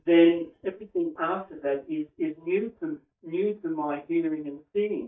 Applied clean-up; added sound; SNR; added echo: neural mask model DeepFilterNet 3.